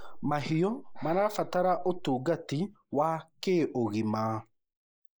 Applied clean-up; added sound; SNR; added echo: neural mask model Resemble Enhance denoiser.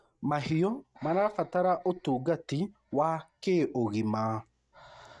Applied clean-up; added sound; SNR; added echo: neural mask model RNNoise.